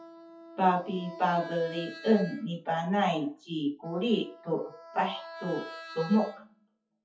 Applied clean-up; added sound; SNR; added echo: classical method WPE with log-MMSE.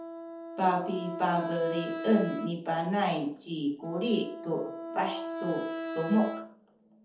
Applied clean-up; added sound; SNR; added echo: none; Wind instrument, woodwind instrument; 8 dB; reverberation time 0.6 s.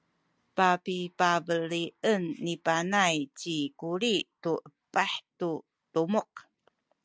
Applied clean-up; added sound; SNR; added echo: none; none; none; none.